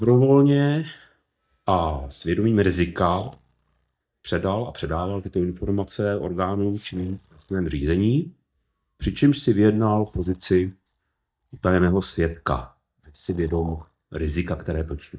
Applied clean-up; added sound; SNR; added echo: neural mask model DeepFilterNet 3.